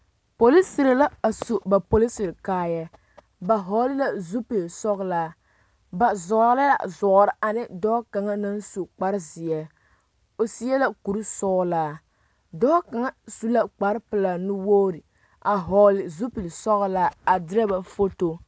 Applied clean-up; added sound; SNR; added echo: none; none; none; none.